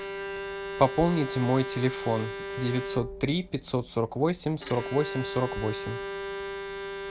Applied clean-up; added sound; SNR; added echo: none; Bowed string instrument; 7 dB; none.